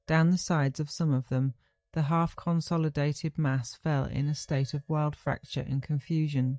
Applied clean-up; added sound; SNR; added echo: neural mask model DeepFilterNet 3.